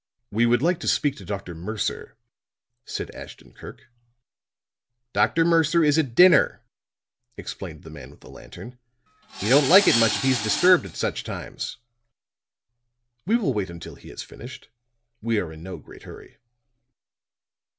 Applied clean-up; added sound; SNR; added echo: none; Tools; 3 dB; none.